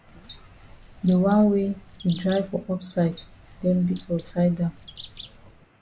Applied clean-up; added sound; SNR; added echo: none; Bird; 16 dB; none.